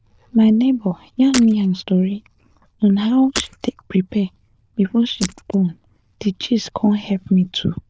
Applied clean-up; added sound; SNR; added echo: neural diffusion model UNIVERSE++.